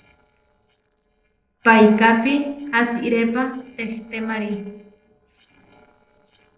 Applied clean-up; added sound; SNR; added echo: neural separator model SepFormer DNS4.